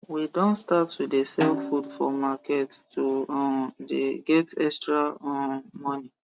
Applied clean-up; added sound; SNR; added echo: none; Snare drum; 10 dB; none.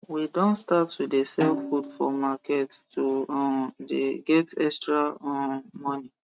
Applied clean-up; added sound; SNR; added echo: neural mask model RNNoise.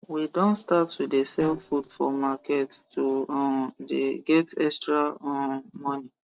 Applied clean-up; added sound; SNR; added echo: neural separator model SepFormer DNS4.